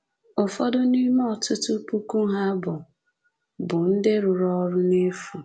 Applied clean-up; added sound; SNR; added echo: none; none; none; none.